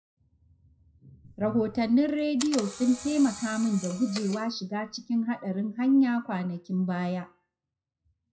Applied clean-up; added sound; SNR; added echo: classical method WPE with log-MMSE.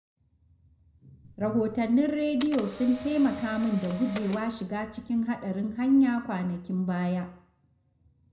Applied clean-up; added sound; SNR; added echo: none; Camera; 12 dB; reverberation time 0.5 s.